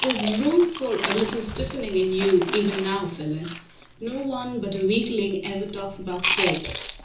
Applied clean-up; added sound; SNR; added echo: none; Chewing, mastication; 4 dB; reverberation time 0.7 s.